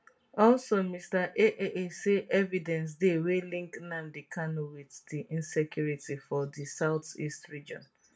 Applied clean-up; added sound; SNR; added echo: none; none; none; reverberation time 0.2 s.